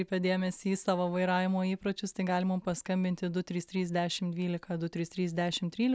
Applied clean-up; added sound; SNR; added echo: none; none; none; none.